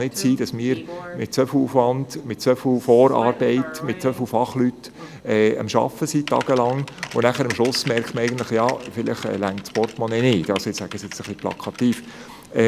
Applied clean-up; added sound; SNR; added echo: none; Typing; 17 dB; none.